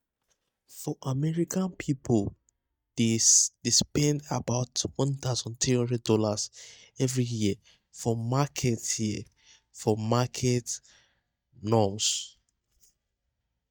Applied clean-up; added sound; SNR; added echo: neural mask model DeepFilterNet 3.